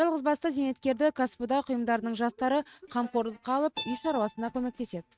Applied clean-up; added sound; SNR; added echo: neural mask model RNNoise.